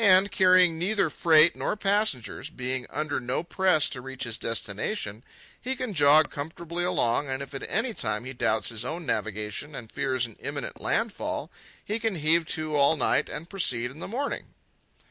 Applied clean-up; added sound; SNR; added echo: none; none; none; none.